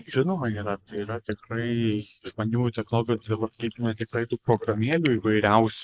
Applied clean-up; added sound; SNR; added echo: neural mask model Resemble Enhance denoiser.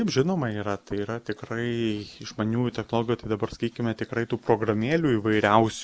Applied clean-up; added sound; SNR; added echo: none; none; none; none.